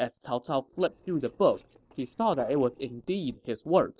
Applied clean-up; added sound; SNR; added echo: neural separator model SepFormer DNS4.